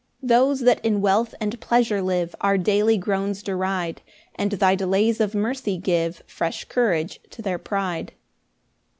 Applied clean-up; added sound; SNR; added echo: none; none; none; none.